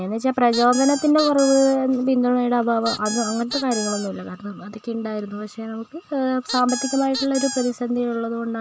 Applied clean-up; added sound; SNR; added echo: none; Squeak; 9 dB; none.